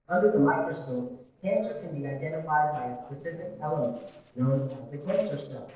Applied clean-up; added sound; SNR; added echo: neural separator model SepFormer DNS4.